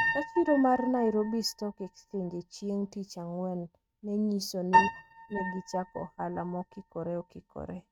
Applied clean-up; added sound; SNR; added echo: neural mask model RNNoise.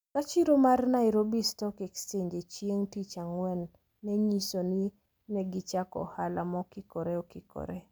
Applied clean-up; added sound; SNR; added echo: none; none; none; none.